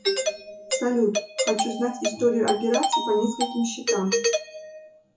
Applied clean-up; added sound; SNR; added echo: classical method WPE with log-MMSE.